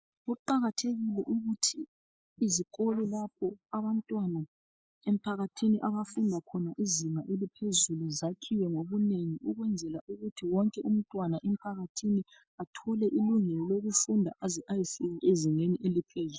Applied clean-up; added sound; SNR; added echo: neural mask model Resemble Enhance denoiser.